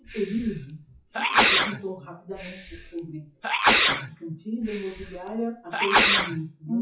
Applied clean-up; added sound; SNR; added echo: classical method WPE with log-MMSE.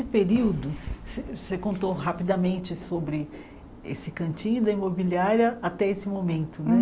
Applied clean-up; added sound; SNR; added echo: none; none; none; none.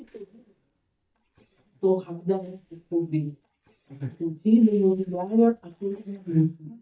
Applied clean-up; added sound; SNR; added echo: neural mask model DeepFilterNet 3.